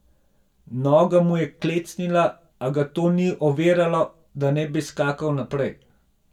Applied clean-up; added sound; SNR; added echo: none; none; none; reverberation time 0.2 s.